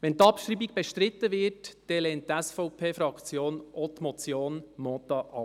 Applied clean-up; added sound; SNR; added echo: none; none; none; none.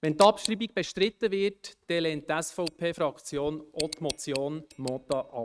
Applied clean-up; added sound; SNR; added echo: neural mask model RNNoise.